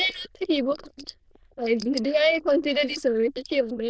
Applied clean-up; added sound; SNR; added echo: neural diffusion model UNIVERSE++.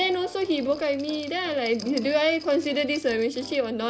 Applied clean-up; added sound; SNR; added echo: none; Piano + Rattle; 18 dB; none.